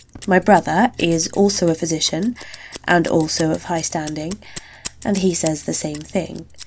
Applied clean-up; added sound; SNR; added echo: none; Scissors; 19 dB; none.